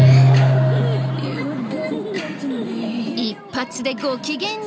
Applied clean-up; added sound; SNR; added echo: none; Guitar; -5 dB; none.